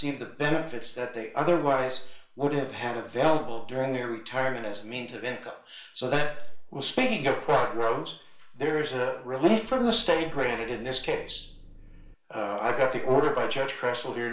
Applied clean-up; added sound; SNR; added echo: none; Engine; 19 dB; reverberation time 0.5 s.